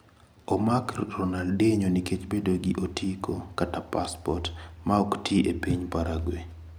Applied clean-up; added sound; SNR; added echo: none; none; none; none.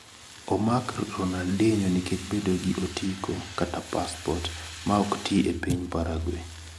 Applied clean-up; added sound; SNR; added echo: none; Fire; 15 dB; none.